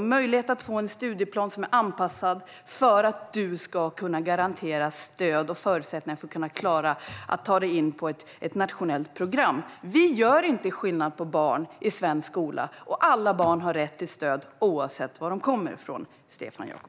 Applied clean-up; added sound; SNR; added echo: none; none; none; none.